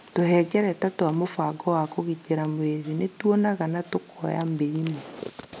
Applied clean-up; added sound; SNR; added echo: none; none; none; none.